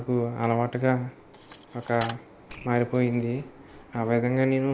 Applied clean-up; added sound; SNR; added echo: none; Coin (dropping); 19 dB; none.